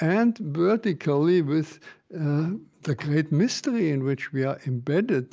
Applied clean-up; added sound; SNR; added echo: none; none; none; none.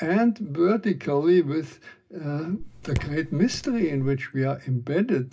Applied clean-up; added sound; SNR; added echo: none; Raindrop / Drip; 11 dB; reverberation time 0.4 s.